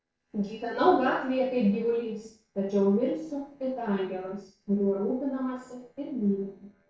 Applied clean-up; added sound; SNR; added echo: neural separator model SepFormer DNS4.